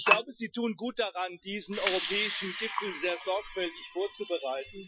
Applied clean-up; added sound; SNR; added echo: classical method Wiener filter.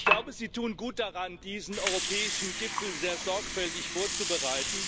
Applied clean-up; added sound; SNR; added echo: none; Water; -1 dB; none.